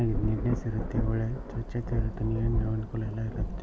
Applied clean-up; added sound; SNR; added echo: none; Thunder / Rain; 1 dB; none.